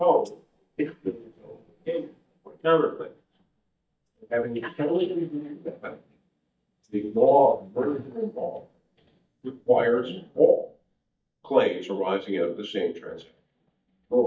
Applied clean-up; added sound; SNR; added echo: neural mask model DeepFilterNet 3.